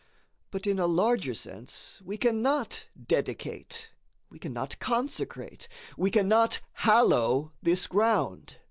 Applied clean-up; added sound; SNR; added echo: none; none; none; none.